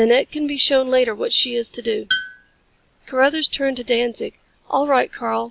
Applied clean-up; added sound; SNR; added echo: none; Tools; 6 dB; none.